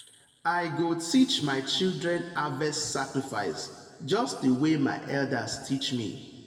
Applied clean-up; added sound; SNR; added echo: none; none; none; reverberation time 1.6 s.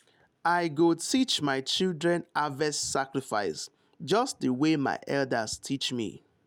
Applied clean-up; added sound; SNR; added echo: none; none; none; none.